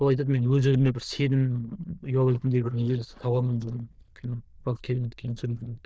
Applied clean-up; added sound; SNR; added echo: neural diffusion model UNIVERSE++.